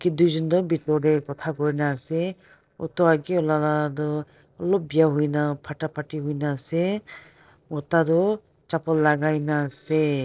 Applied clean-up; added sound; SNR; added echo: neural separator model SepFormer DNS4.